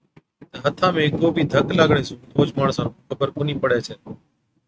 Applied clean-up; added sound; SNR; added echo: neural mask model RNNoise.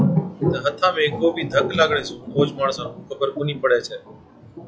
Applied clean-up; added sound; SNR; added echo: classical method log-MMSE.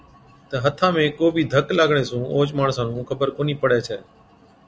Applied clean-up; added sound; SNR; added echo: none; none; none; none.